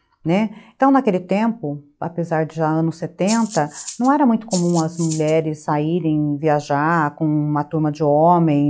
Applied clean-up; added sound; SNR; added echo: classical method log-MMSE.